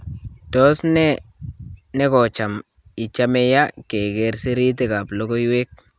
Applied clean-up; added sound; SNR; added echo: none; none; none; none.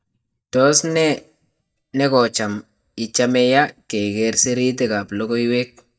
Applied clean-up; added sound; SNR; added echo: neural mask model DeepFilterNet 3.